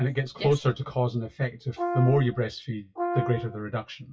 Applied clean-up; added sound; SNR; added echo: classical method WPE with log-MMSE.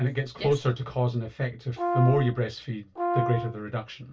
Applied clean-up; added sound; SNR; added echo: none; Brass instrument; 3 dB; reverberation time 0.1 s.